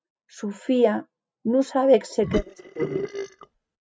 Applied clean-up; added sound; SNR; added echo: neural mask model RNNoise.